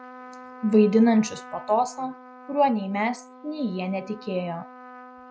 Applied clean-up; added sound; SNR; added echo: none; Trumpet; 19 dB; none.